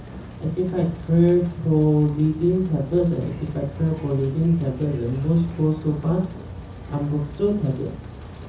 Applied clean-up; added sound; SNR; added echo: none; Rain; 14 dB; reverberation time 0.6 s.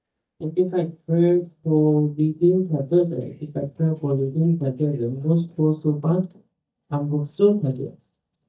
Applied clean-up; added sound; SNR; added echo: neural mask model DeepFilterNet 3.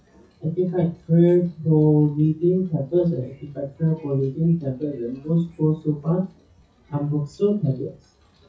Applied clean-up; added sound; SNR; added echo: classical method WPE with log-MMSE.